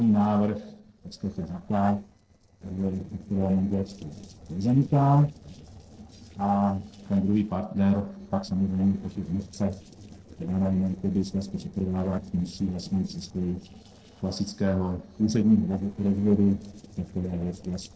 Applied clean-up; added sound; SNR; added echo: neural separator model SepFormer DNS4.